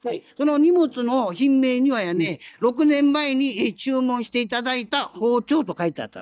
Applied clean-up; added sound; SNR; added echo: neural mask model DeepFilterNet 3.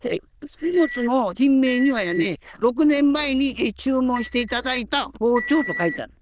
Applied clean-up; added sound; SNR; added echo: neural diffusion model UNIVERSE++.